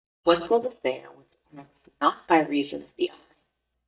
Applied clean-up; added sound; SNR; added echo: neural mask model DeepFilterNet 3.